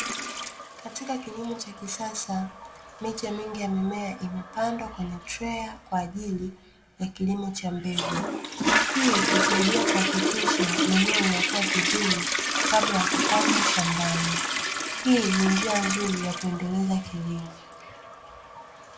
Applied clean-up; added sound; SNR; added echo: none; Toilet flush; -1 dB; reverberation time 0.3 s.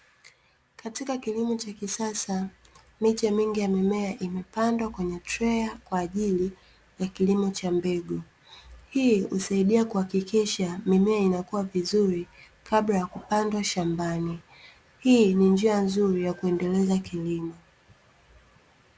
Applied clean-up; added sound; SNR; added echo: none; none; none; none.